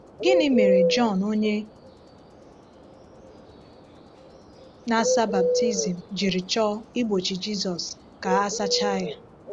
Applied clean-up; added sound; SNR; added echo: none; Bird; 2 dB; none.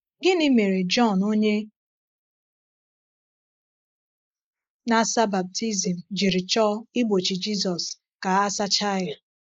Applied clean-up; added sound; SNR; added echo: neural mask model Resemble Enhance denoiser.